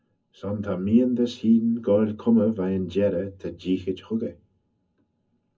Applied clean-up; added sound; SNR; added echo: none; none; none; reverberation time 0.4 s.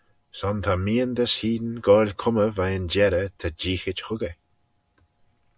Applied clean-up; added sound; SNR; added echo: none; none; none; none.